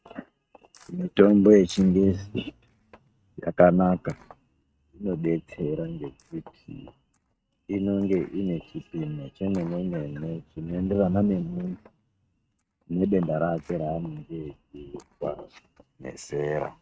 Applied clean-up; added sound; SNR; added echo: neural mask model RNNoise.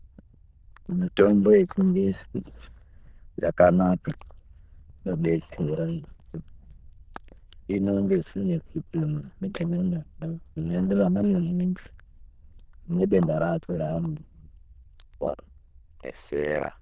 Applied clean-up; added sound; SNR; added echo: neural diffusion model UNIVERSE++.